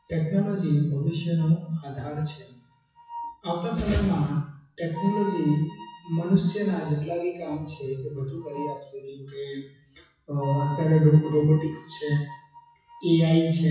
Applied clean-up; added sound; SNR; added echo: classical method WPE with log-MMSE.